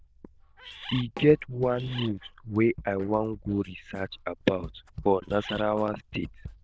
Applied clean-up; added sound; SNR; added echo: neural diffusion model UNIVERSE++.